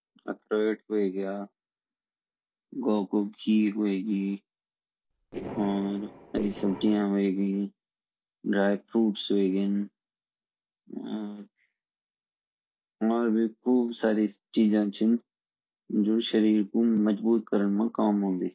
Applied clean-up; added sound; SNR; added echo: neural separator model SepFormer DNS4.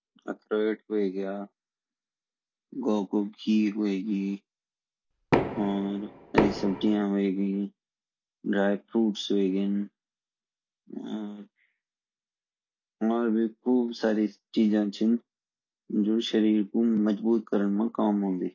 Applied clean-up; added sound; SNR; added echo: none; Knock; 1 dB; none.